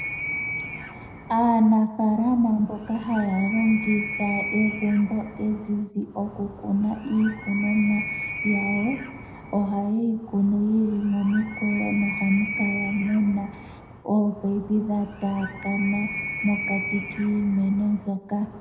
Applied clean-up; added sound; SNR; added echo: none; Animal; 10 dB; reverberation time 0.7 s.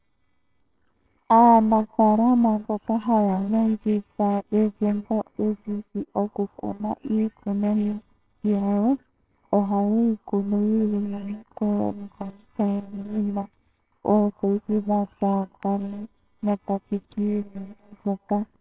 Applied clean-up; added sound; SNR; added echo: neural separator model SepFormer WHAMR!.